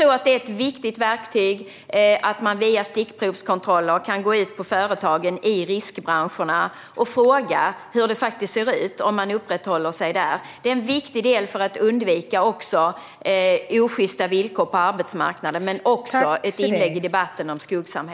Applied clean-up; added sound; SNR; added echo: none; none; none; none.